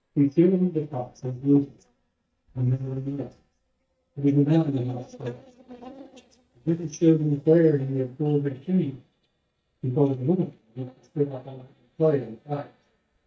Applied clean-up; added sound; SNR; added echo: neural mask model DeepFilterNet 3.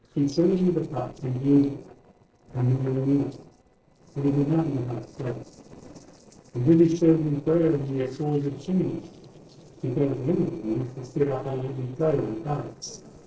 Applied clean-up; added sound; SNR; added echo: neural separator model SepFormer DNS4.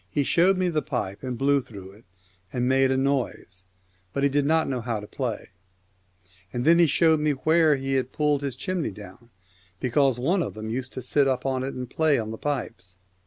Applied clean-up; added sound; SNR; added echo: none; none; none; none.